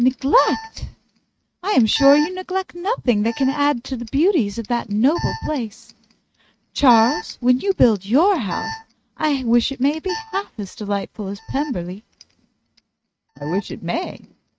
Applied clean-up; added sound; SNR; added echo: neural mask model RNNoise.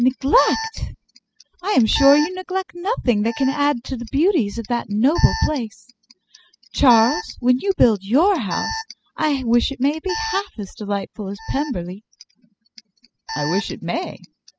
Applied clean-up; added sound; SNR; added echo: classical method spectral subtraction.